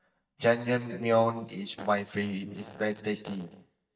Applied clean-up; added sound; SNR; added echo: neural mask model DeepFilterNet 3.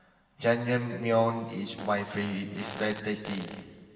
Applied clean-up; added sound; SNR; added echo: none; Fart; 12 dB; reverberation time 2.5 s.